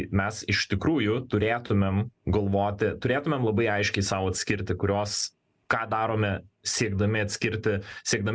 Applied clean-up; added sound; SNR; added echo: none; none; none; none.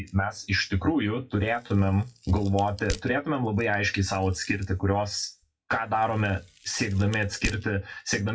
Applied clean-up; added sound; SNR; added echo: classical method WPE with log-MMSE.